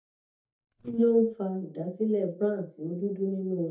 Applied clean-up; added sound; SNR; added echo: neural mask model DeepFilterNet 3.